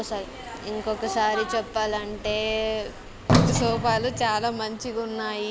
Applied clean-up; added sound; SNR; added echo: none; Sliding door; 3 dB; none.